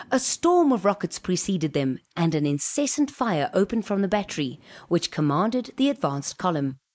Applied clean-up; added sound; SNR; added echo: neural mask model Resemble Enhance denoiser.